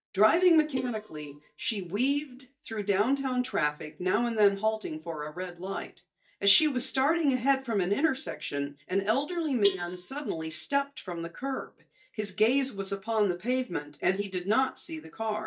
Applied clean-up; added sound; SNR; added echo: neural mask model DeepFilterNet 3.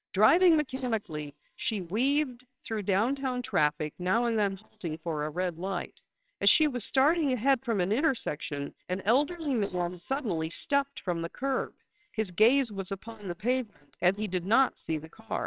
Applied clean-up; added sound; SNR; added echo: neural separator model SepFormer WHAMR!.